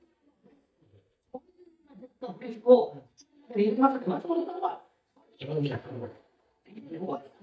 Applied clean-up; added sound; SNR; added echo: neural mask model DeepFilterNet 3.